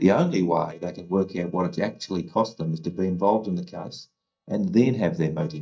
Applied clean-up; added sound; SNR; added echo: neural mask model DeepFilterNet 3.